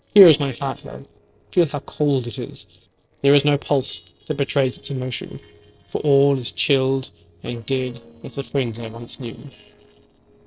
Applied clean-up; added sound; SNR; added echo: neural separator model SepFormer DNS4.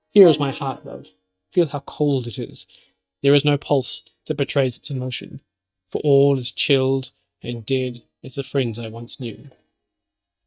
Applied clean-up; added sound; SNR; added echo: neural mask model DeepFilterNet 3.